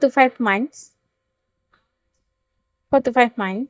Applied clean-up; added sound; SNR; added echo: neural mask model DeepFilterNet 3.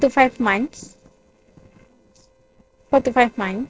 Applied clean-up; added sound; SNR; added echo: neural separator model SepFormer DNS4.